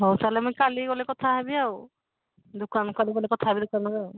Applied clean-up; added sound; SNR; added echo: none; none; none; none.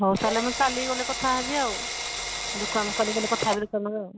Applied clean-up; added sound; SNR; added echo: none; Drill; 4 dB; none.